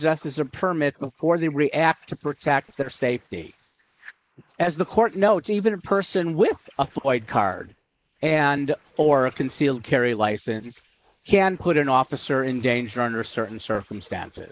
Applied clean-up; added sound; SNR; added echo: neural mask model Resemble Enhance denoiser.